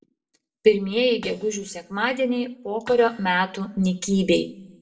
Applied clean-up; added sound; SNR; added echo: neural separator model SepFormer DNS4.